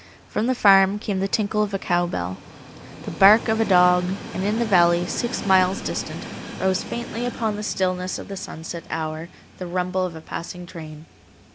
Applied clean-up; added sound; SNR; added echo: none; Train; 13 dB; none.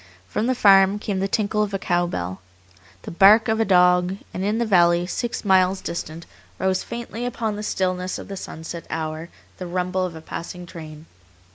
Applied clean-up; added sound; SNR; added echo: none; none; none; none.